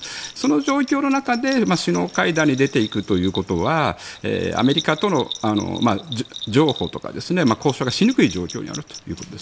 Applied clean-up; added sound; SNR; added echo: none; Bell; 15 dB; none.